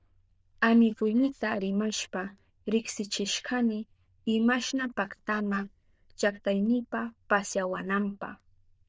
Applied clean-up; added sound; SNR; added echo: neural diffusion model UNIVERSE++.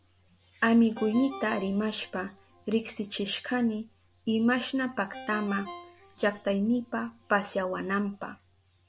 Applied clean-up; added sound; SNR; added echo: none; Ringtone; 19 dB; none.